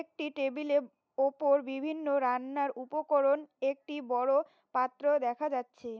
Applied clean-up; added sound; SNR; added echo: none; none; none; none.